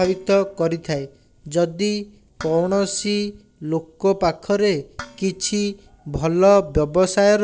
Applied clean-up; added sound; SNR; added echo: neural separator model SepFormer DNS4.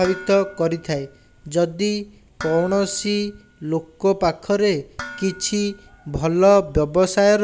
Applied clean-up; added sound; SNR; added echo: none; Dishes, pots, and pans; 20 dB; none.